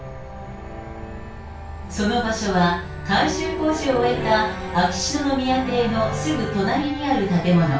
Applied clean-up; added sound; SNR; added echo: none; Train; 16 dB; reverberation time 0.3 s.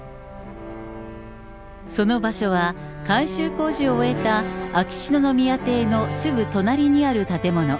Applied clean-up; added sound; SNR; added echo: none; none; none; none.